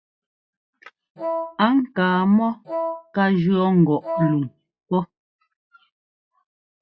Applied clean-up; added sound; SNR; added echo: classical method log-MMSE.